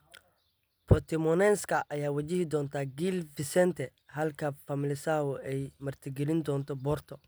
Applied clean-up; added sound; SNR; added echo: none; none; none; none.